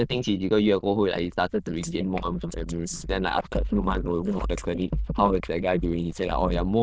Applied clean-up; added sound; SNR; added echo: neural diffusion model UNIVERSE++.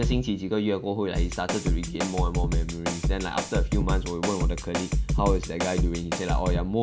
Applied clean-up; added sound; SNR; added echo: none; Drum kit; -2 dB; none.